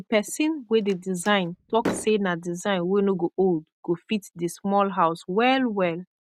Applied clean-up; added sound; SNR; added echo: none; Slam; 12 dB; none.